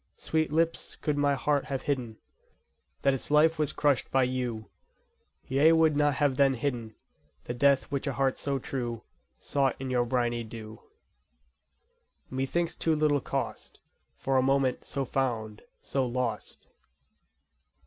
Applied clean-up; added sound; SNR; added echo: none; none; none; none.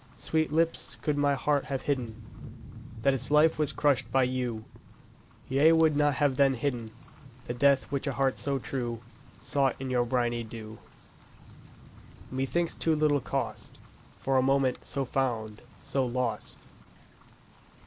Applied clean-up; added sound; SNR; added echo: none; Rain; 19 dB; none.